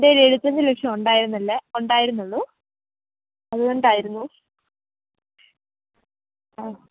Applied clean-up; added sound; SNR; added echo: none; none; none; none.